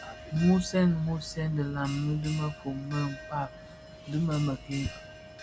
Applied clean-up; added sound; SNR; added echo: none; Bell; 16 dB; none.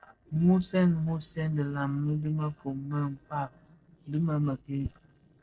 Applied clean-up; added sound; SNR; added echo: neural separator model SepFormer DNS4.